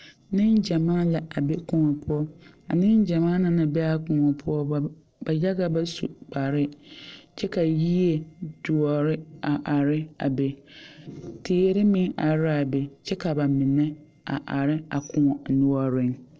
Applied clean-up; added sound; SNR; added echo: neural separator model SepFormer DNS4.